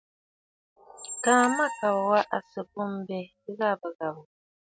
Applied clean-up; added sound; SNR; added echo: none; Squeak; 10 dB; none.